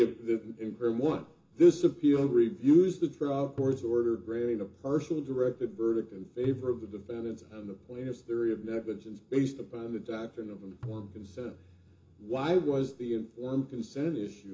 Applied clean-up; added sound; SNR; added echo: none; Tabla; 19 dB; reverberation time 0.2 s.